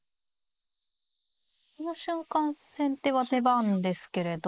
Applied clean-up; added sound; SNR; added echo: neural mask model Resemble Enhance denoiser.